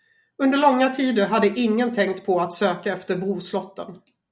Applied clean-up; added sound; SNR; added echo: none; none; none; none.